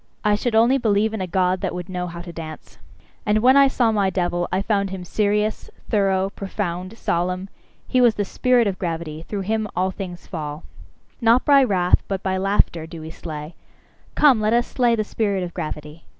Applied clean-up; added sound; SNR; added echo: none; none; none; none.